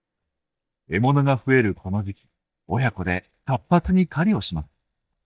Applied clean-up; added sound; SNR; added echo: neural mask model DeepFilterNet 3.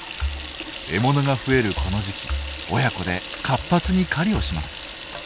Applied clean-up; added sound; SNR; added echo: none; Sink (filling or washing) / Water tap, faucet; 12 dB; none.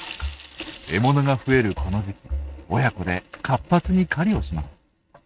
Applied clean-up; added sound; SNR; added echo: neural mask model RNNoise.